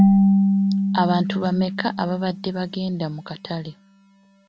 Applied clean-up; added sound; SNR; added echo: none; Marimba, xylophone / Wood; -4 dB; none.